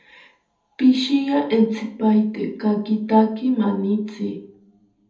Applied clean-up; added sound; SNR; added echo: none; none; none; reverberation time 0.7 s.